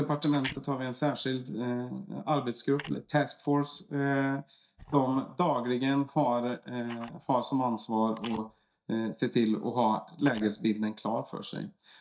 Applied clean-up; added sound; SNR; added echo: neural mask model DeepFilterNet 3.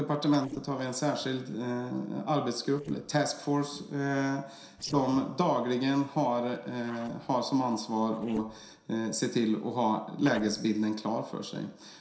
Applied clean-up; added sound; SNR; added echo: neural separator model SepFormer DNS4.